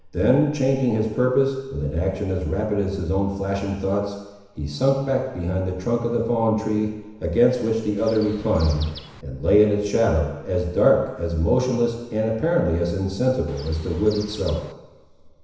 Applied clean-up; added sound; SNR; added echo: none; Chirp, tweet; 17 dB; reverberation time 1.0 s.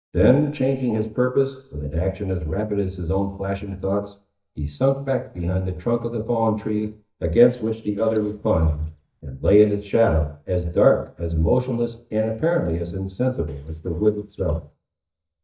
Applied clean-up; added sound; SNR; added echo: neural mask model DeepFilterNet 3.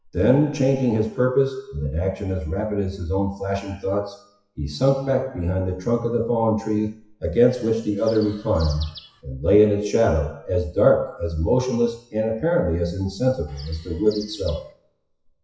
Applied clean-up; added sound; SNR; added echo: classical method WPE with log-MMSE.